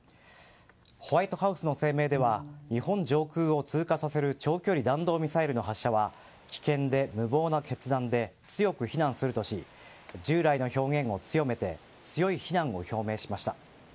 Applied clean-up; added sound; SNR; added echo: none; Bowed string instrument; 16 dB; none.